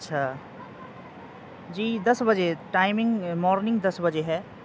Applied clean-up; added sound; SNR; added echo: none; none; none; none.